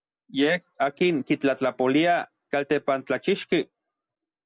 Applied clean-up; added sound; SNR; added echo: none; none; none; none.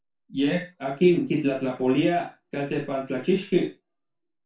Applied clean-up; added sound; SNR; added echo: none; none; none; reverberation time 0.2 s.